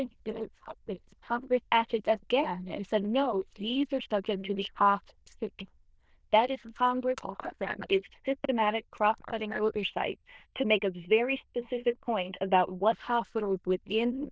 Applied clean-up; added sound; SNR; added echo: neural diffusion model UNIVERSE++.